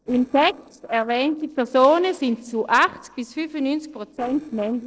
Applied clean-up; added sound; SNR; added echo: neural separator model SepFormer DNS4.